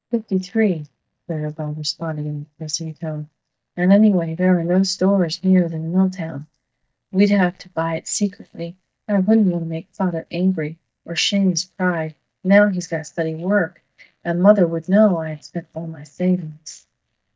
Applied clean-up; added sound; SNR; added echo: neural mask model DeepFilterNet 3.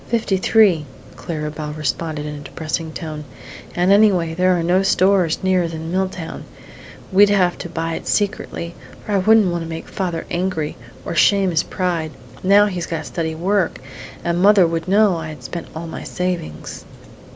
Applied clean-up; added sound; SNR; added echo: none; none; none; none.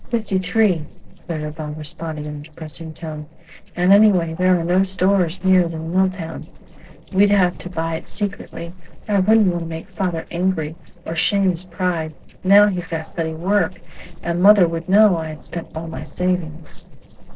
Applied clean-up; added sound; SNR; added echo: neural separator model SepFormer DNS4.